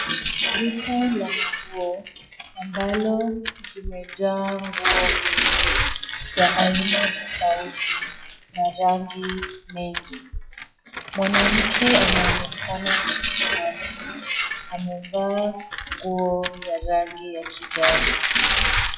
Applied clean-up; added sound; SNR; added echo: classical method WPE with log-MMSE.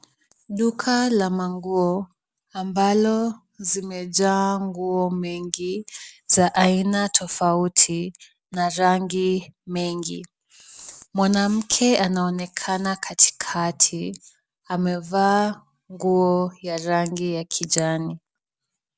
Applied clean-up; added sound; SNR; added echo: none; none; none; none.